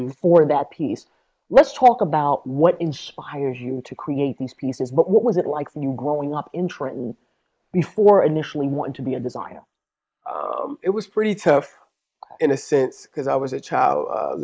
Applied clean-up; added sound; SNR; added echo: neural mask model Resemble Enhance denoiser.